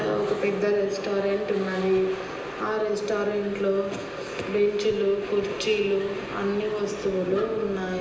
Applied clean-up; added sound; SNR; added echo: none; Mechanisms; 11 dB; reverberation time 0.9 s.